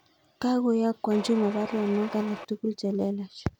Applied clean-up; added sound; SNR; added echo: none; Mechanisms; 12 dB; none.